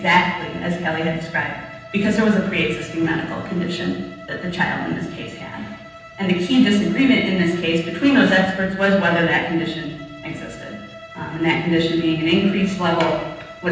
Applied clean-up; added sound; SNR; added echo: none; Bowed string instrument; 19 dB; reverberation time 0.9 s.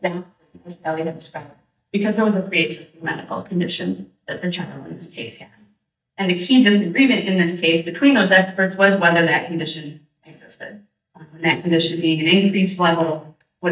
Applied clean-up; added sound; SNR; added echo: neural mask model DeepFilterNet 3.